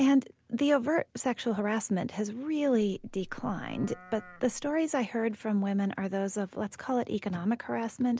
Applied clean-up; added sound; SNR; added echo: none; Livestock, farm animals, working animals; 19 dB; none.